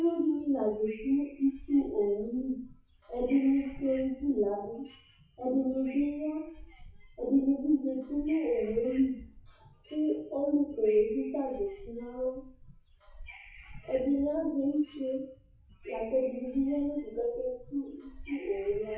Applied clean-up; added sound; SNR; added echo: classical method WPE with log-MMSE.